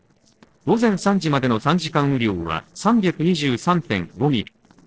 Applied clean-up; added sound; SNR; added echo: neural separator model SepFormer DNS4.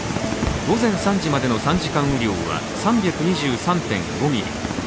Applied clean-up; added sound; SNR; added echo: none; Fireworks; 12 dB; none.